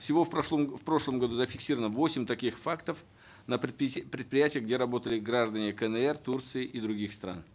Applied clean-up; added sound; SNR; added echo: none; none; none; none.